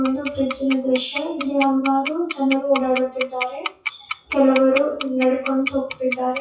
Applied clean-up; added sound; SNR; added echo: classical method WPE with log-MMSE.